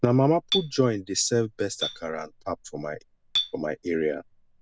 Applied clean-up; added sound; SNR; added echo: none; Chink, clink; 10 dB; none.